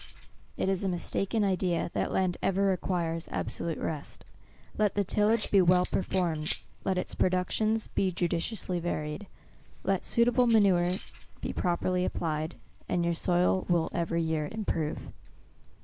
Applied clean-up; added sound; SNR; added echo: neural mask model Resemble Enhance denoiser.